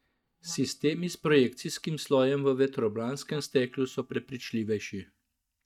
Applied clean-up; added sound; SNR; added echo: neural mask model DeepFilterNet 3.